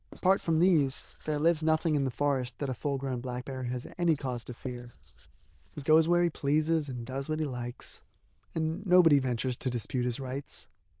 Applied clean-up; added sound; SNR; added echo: neural diffusion model UNIVERSE++.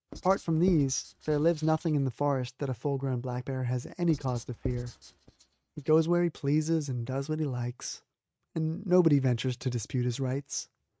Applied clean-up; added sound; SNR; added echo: neural mask model RNNoise.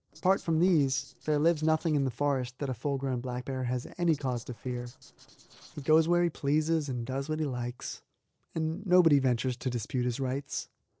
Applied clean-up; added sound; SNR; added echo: neural separator model SepFormer DNS4.